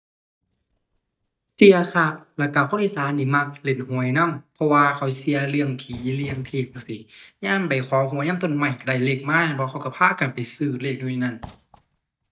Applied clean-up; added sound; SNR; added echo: neural mask model DeepFilterNet 3.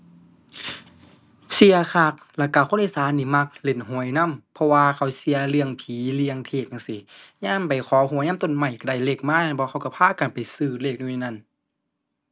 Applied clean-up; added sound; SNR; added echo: none; none; none; none.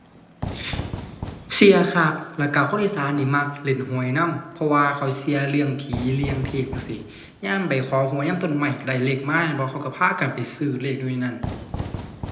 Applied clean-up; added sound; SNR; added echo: none; Fire / Fireworks; 14 dB; reverberation time 0.7 s.